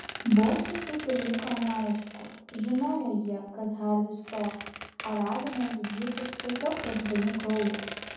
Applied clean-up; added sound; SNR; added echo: none; Squeak; 11 dB; reverberation time 0.9 s.